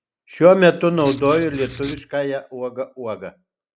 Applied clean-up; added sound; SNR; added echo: none; Writing; 12 dB; none.